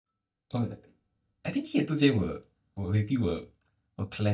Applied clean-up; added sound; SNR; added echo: neural mask model DeepFilterNet 3.